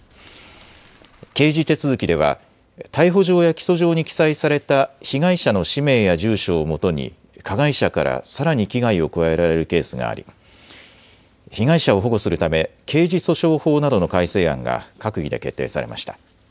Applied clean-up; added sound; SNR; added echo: none; none; none; none.